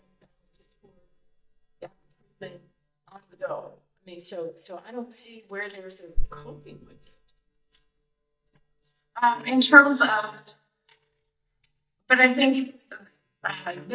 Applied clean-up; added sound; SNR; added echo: neural mask model DeepFilterNet 3.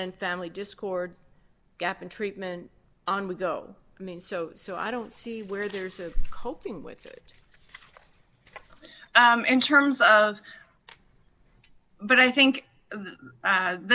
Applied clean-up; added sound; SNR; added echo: none; none; none; none.